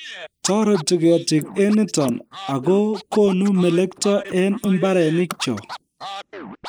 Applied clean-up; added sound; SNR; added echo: neural mask model Resemble Enhance denoiser.